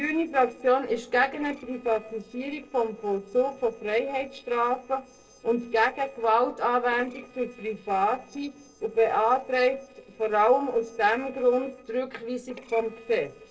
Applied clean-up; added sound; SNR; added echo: neural separator model SepFormer DNS4.